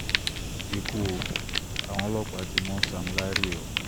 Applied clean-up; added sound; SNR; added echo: none; Fire; -3 dB; none.